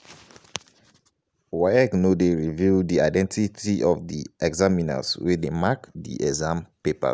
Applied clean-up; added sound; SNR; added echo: none; none; none; none.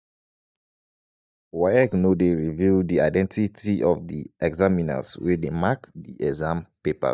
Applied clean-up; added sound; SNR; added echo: neural mask model DeepFilterNet 3.